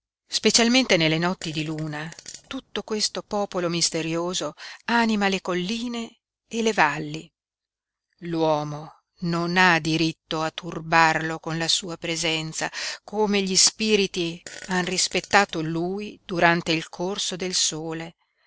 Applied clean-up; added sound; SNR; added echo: neural separator model SepFormer DNS4.